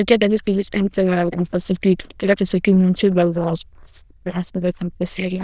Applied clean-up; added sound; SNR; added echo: neural diffusion model UNIVERSE++.